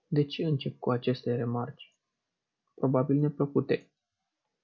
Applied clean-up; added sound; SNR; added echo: none; none; none; none.